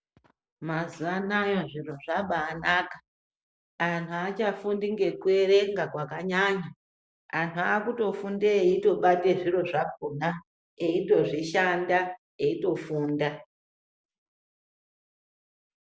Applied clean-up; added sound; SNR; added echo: none; none; none; none.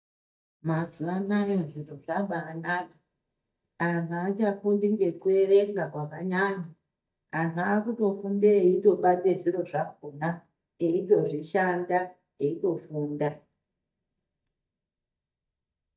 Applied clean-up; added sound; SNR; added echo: neural mask model DeepFilterNet 3.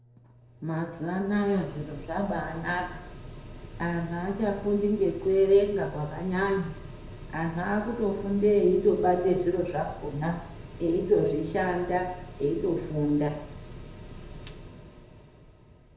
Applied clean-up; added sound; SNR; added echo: none; Mechanical fan; 14 dB; reverberation time 0.6 s.